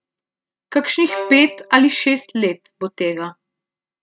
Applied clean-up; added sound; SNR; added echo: neural mask model RNNoise.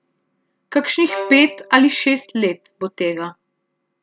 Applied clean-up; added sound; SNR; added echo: none; Bowed string instrument; 14 dB; none.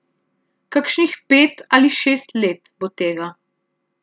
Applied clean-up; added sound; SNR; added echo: none; none; none; none.